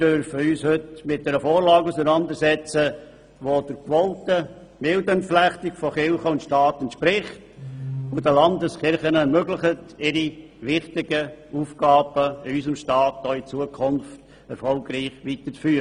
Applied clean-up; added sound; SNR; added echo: none; none; none; none.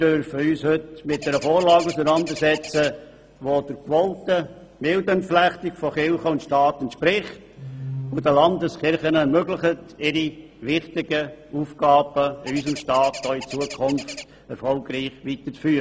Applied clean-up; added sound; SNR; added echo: none; Bird; 14 dB; none.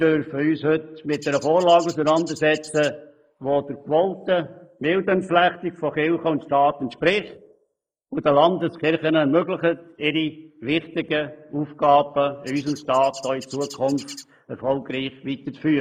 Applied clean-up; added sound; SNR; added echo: neural mask model Resemble Enhance denoiser.